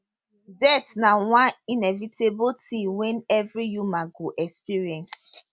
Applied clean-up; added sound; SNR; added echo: none; none; none; none.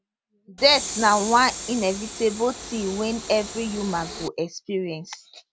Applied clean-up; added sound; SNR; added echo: none; Train; 10 dB; none.